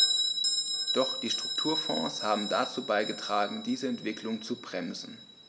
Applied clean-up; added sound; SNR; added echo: none; Bell; 1 dB; none.